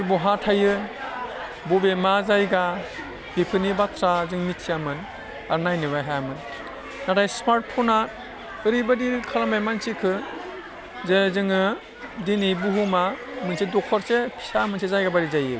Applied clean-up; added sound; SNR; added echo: none; none; none; none.